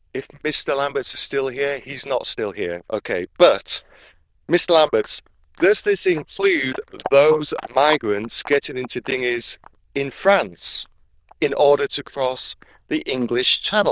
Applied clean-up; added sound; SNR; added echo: neural diffusion model UNIVERSE++.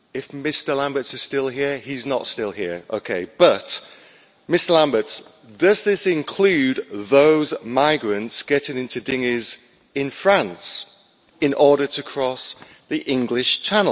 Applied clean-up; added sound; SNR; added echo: none; none; none; none.